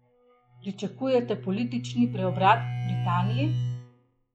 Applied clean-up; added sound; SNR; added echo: classical method log-MMSE.